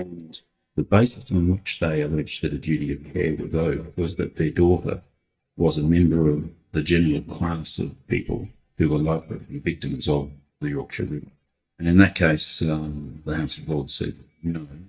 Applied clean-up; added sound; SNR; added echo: neural mask model DeepFilterNet 3.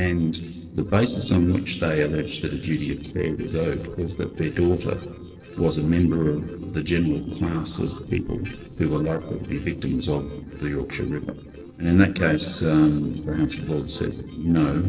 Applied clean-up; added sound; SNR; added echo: neural separator model SepFormer DNS4.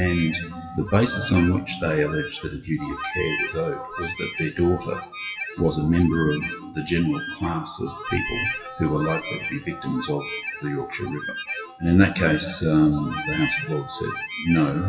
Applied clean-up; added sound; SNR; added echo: classical method WPE with log-MMSE.